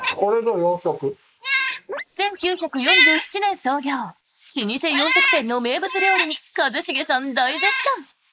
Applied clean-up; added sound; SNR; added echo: neural mask model Resemble Enhance denoiser.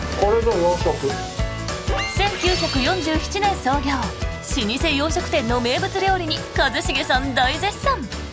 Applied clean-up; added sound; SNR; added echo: none; none; none; none.